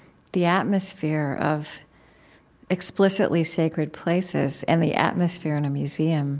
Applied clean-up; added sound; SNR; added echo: none; none; none; none.